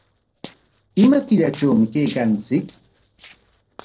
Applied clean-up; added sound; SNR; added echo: neural separator model SepFormer DNS4.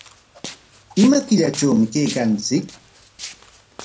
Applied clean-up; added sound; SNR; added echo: none; Walk, footsteps; 18 dB; reverberation time 0.2 s.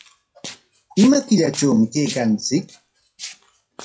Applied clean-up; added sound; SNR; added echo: classical method WPE with log-MMSE.